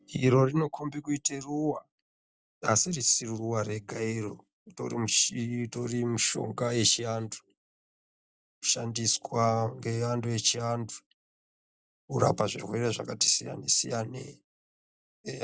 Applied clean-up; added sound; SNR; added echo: none; none; none; none.